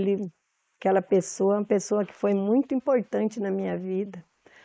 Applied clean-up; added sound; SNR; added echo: neural mask model Resemble Enhance denoiser.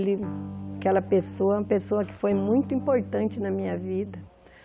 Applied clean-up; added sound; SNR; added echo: none; Electric guitar / Strum; 11 dB; none.